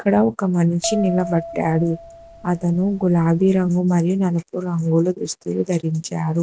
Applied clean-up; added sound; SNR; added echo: none; Bell; 14 dB; none.